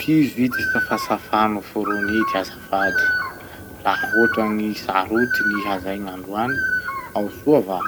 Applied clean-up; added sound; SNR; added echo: none; Bird; 3 dB; none.